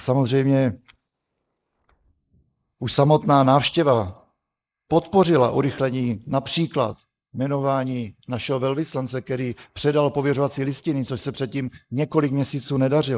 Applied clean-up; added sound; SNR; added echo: neural mask model Resemble Enhance denoiser.